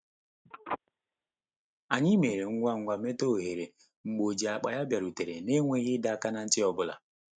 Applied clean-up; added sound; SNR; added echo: neural mask model RNNoise.